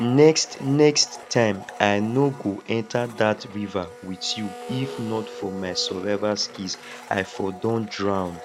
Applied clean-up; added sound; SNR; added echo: none; Domestic sounds, home sounds; 16 dB; none.